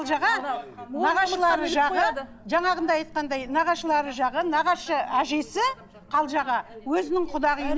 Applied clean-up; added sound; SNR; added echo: none; Wind; 17 dB; none.